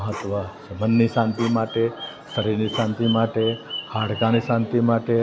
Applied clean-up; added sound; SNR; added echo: none; Bark + Bird vocalization, bird call, bird song; 14 dB; none.